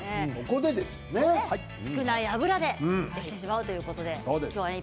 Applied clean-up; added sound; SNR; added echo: none; none; none; none.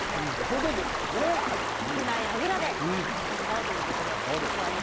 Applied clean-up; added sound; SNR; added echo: none; Stream; -2 dB; none.